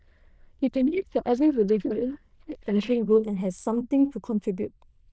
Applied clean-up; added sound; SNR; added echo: neural diffusion model UNIVERSE++.